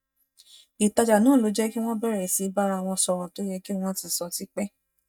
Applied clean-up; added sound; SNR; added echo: neural mask model DeepFilterNet 3.